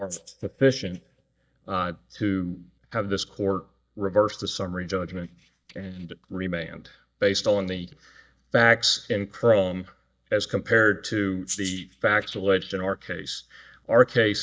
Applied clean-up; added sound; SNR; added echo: neural mask model DeepFilterNet 3.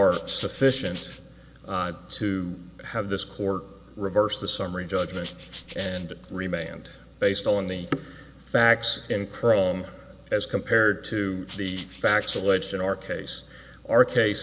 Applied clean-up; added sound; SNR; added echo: none; Rattle (instrument); 4 dB; none.